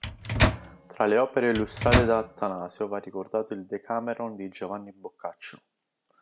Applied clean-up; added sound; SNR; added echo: none; Microwave oven; -1 dB; none.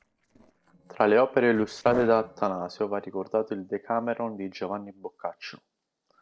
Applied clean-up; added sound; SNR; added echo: neural separator model SepFormer DNS4.